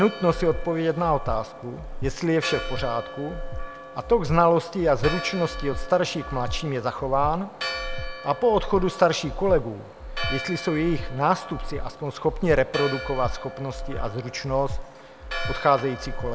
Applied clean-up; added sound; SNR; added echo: none; Breathing + Church bell; 7 dB; none.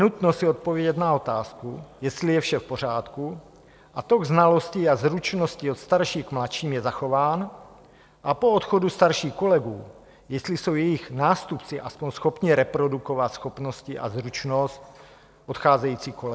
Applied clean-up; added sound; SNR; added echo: none; none; none; none.